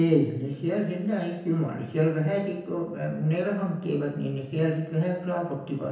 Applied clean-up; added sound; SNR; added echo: none; none; none; reverberation time 0.9 s.